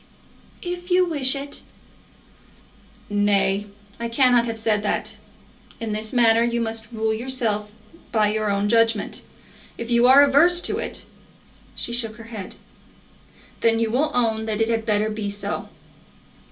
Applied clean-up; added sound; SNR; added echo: none; none; none; reverberation time 0.2 s.